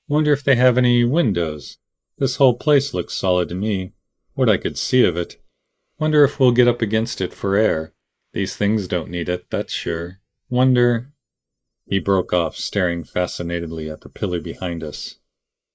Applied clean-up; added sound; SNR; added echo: neural mask model Resemble Enhance denoiser.